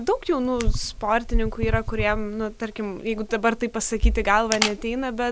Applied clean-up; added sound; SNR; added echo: none; Camera; 5 dB; none.